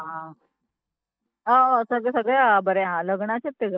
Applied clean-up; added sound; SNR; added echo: neural mask model DeepFilterNet 3.